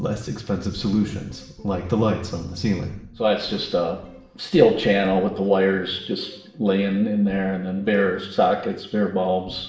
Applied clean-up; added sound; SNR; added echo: none; none; none; reverberation time 0.7 s.